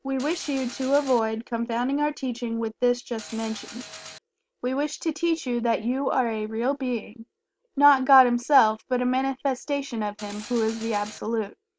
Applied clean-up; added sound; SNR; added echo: none; Mechanisms; 16 dB; none.